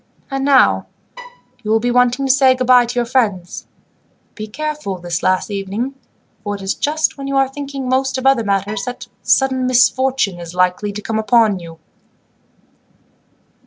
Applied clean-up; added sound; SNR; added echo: none; Bowed string instrument; 18 dB; none.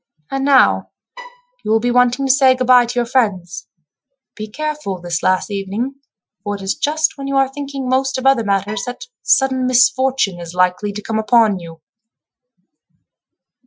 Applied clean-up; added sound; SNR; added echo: classical method Wiener filter.